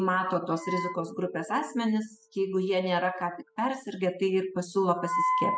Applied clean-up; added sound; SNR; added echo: classical method spectral subtraction.